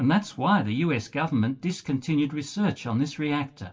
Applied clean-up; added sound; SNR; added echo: none; none; none; reverberation time 0.2 s.